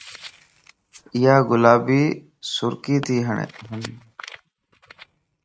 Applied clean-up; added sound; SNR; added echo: neural mask model RNNoise.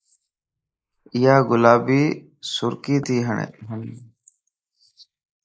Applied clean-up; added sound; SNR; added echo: neural mask model Resemble Enhance denoiser.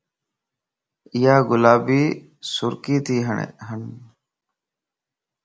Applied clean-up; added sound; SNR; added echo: none; none; none; none.